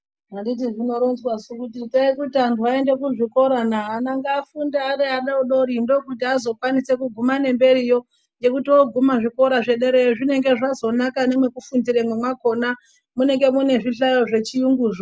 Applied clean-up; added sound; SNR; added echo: none; none; none; none.